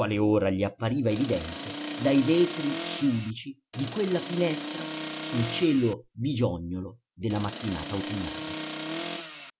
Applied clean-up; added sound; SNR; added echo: none; Accelerating, revving, vroom; 7 dB; none.